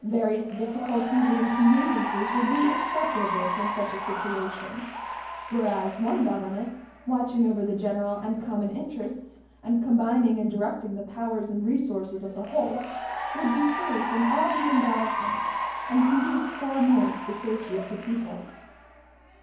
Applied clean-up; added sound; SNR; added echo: none; Applause / Cheering; 7 dB; reverberation time 0.9 s.